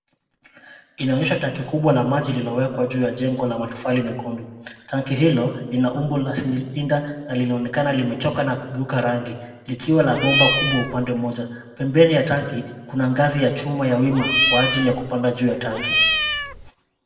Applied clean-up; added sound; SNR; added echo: none; Cat; 0 dB; reverberation time 1.0 s.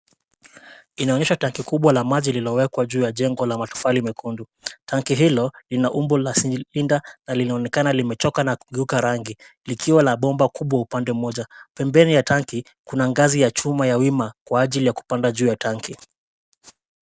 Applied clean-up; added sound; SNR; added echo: none; none; none; none.